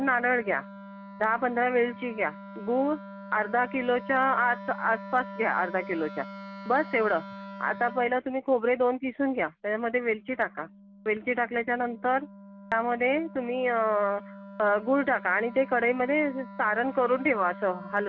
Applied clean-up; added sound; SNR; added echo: none; Wind instrument, woodwind instrument; 16 dB; none.